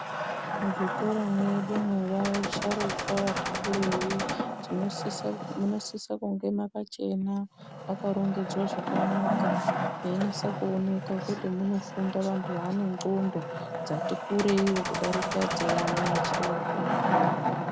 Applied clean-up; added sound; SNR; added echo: none; Wood + Gunshot, gunfire; 1 dB; none.